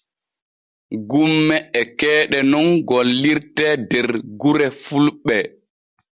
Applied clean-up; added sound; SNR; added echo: none; none; none; none.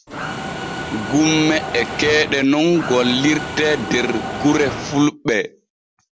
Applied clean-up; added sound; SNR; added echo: none; Mechanisms; 8 dB; none.